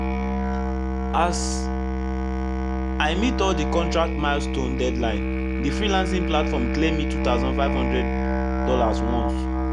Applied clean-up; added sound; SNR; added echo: none; Musical instrument; -3 dB; none.